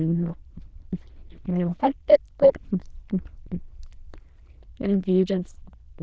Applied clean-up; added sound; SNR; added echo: neural diffusion model UNIVERSE++.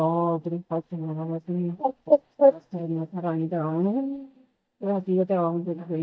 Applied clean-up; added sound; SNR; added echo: neural mask model DeepFilterNet 3.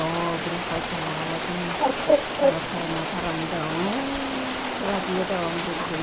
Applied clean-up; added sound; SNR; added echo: none; Bird + Rain; -3 dB; none.